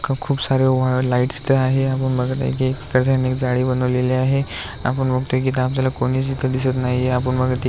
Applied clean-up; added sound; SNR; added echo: none; none; none; none.